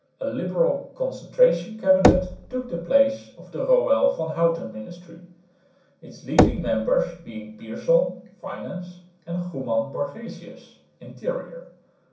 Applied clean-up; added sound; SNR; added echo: none; Knock / Wood; 2 dB; reverberation time 0.6 s.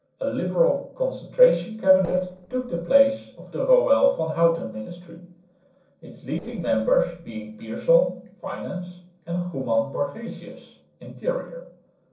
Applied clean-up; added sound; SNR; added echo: neural separator model SepFormer DNS4.